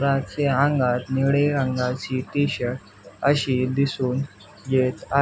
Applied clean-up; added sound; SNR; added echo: none; none; none; none.